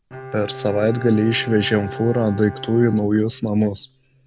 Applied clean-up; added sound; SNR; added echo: none; Bowed string instrument; 15 dB; none.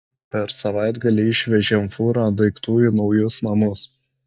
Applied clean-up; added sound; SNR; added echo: neural mask model DeepFilterNet 3.